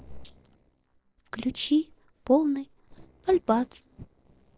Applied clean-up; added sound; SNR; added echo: neural separator model SepFormer DNS4.